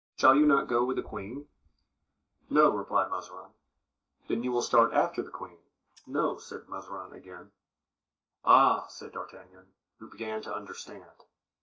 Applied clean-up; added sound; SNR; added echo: neural mask model DeepFilterNet 3.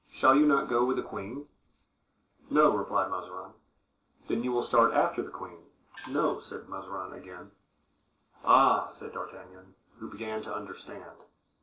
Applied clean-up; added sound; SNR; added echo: neural separator model SepFormer DNS4.